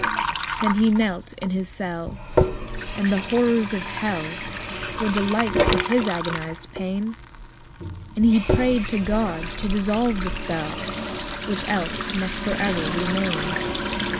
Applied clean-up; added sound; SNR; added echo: none; Sink (filling or washing) / Water tap, faucet; 2 dB; none.